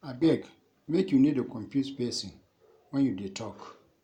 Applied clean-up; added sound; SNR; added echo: none; none; none; none.